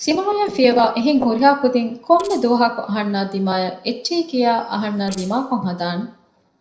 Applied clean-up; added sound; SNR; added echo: neural separator model SepFormer DNS4.